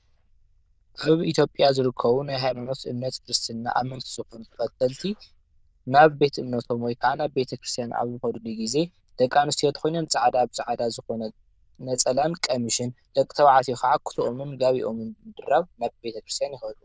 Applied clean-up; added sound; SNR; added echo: neural diffusion model UNIVERSE++.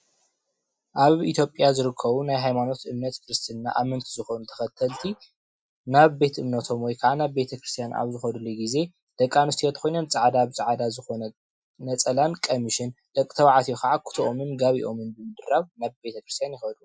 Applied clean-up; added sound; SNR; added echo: classical method Wiener filter.